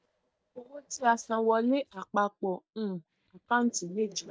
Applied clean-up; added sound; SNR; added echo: neural mask model DeepFilterNet 3.